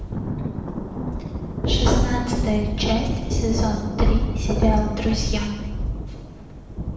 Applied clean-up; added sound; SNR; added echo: none; Thunder / Rain; 7 dB; reverberation time 1.0 s.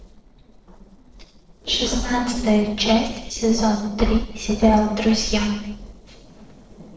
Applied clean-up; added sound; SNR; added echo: neural separator model SepFormer DNS4.